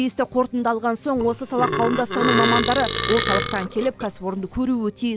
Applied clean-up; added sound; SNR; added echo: none; Burping, eructation; 1 dB; none.